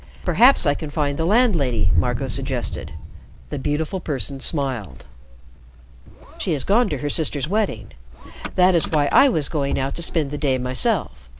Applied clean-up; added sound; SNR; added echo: none; Engine starting / Motor vehicle (road); 5 dB; none.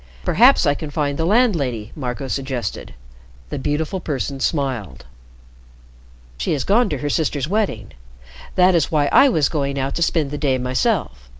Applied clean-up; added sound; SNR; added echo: none; none; none; none.